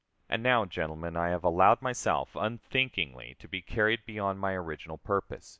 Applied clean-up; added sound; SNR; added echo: none; none; none; none.